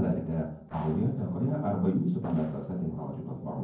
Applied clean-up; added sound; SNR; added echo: neural separator model SepFormer DNS4.